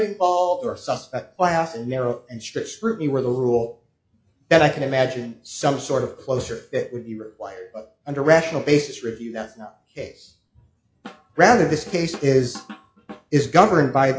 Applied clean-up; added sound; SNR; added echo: classical method log-MMSE.